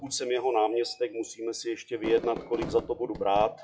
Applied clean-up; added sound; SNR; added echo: classical method WPE with log-MMSE.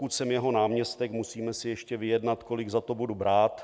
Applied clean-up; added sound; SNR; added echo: none; none; none; none.